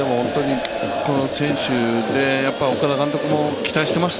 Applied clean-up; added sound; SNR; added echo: none; none; none; none.